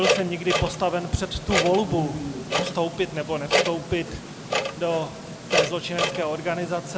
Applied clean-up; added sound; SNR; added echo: none; Clock; 1 dB; none.